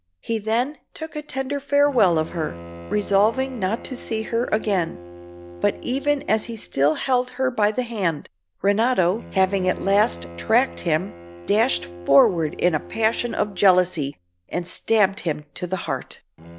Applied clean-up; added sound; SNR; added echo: none; Bowed string instrument; 17 dB; none.